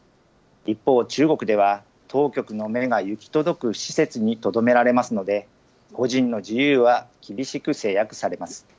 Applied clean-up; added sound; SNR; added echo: none; none; none; none.